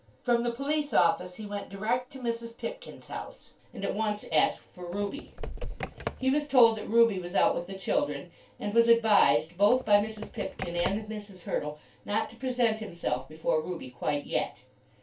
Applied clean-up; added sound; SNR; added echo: none; Computer keyboard; 11 dB; reverberation time 0.2 s.